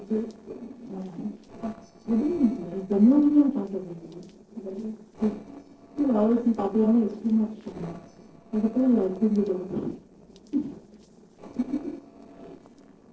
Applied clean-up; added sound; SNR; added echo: neural separator model SepFormer DNS4.